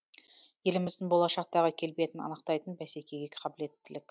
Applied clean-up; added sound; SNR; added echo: none; none; none; none.